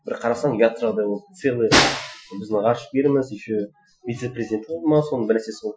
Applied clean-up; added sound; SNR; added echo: classical method Wiener filter.